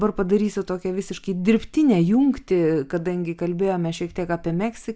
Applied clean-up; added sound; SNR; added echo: none; none; none; none.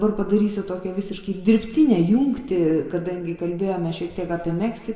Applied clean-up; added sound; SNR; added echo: none; none; none; reverberation time 1.6 s.